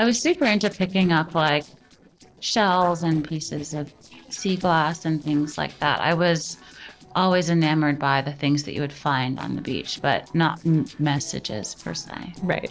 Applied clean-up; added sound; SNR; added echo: neural separator model SepFormer DNS4.